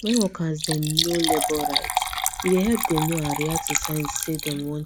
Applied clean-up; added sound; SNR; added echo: none; Liquid; 2 dB; none.